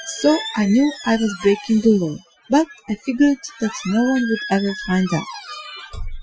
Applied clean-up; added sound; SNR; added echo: classical method Wiener filter.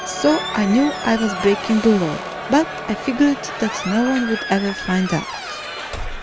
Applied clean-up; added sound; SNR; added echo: none; Squeak + Crowd; 8 dB; none.